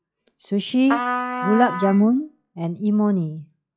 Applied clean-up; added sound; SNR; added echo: classical method log-MMSE.